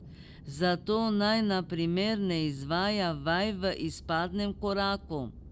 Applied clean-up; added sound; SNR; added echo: none; Aircraft; 17 dB; none.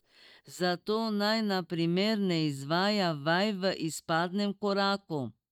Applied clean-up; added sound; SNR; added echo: neural mask model DeepFilterNet 3.